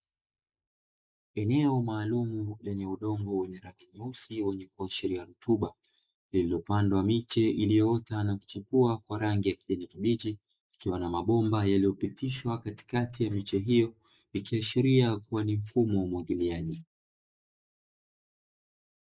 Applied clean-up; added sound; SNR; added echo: neural mask model Resemble Enhance denoiser.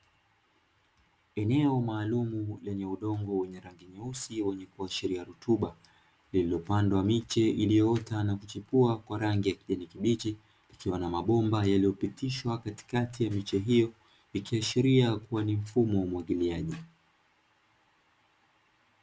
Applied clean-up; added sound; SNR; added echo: none; none; none; none.